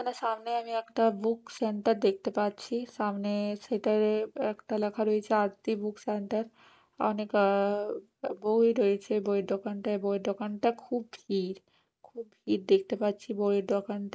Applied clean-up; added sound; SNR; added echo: none; none; none; none.